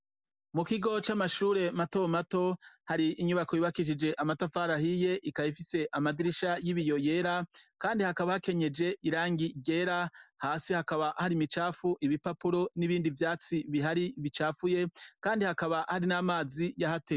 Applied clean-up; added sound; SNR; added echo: none; none; none; none.